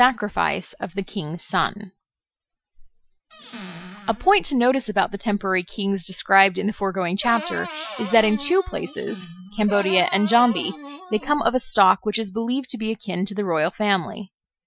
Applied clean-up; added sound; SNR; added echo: classical method Wiener filter.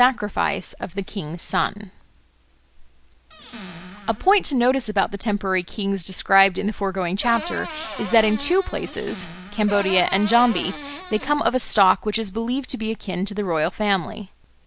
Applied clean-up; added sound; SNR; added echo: none; Cupboard open or close / Door + Squeak / Cupboard open or close; 11 dB; none.